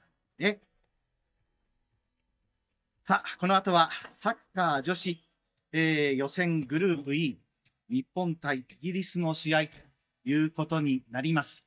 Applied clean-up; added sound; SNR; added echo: neural mask model DeepFilterNet 3.